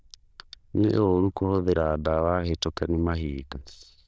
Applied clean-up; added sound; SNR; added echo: neural diffusion model UNIVERSE++.